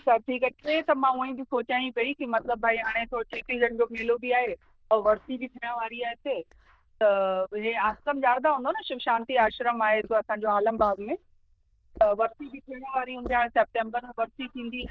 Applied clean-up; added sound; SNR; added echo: neural diffusion model UNIVERSE++.